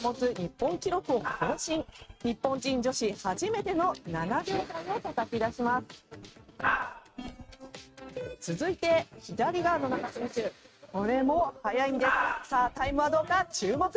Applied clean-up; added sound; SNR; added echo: neural mask model RNNoise.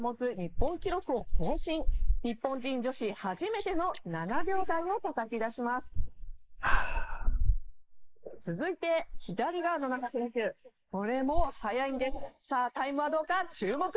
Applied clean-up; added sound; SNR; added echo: neural mask model Resemble Enhance denoiser.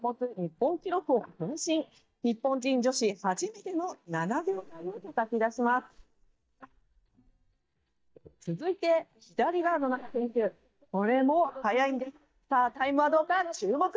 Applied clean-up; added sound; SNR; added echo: neural mask model DeepFilterNet 3.